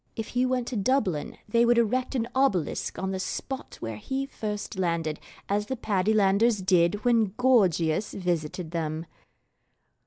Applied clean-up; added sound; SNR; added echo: none; none; none; none.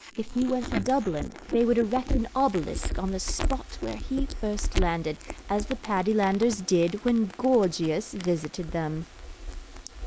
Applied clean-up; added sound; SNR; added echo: neural mask model Resemble Enhance denoiser.